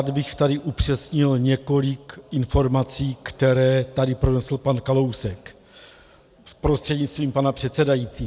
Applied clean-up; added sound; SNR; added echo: none; none; none; none.